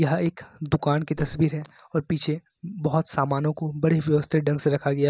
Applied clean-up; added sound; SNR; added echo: none; Whoosh, swoosh, swish; 13 dB; none.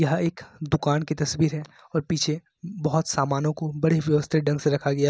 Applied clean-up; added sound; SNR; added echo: none; none; none; none.